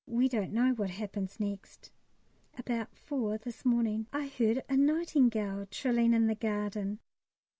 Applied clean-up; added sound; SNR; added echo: none; none; none; none.